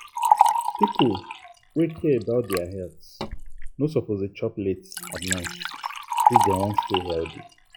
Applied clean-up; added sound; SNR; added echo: classical method log-MMSE.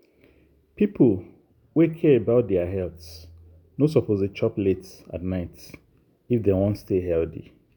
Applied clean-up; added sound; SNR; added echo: none; none; none; none.